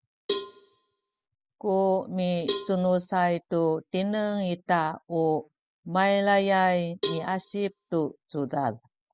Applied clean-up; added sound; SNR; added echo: none; Cowbell; 8 dB; none.